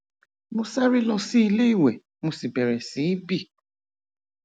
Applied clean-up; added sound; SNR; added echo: none; none; none; none.